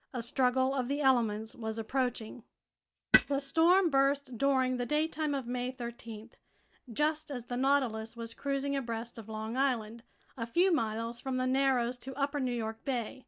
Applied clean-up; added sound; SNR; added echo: neural mask model DeepFilterNet 3.